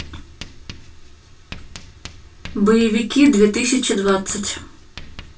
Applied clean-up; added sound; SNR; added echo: none; Writing; 17 dB; reverberation time 0.1 s.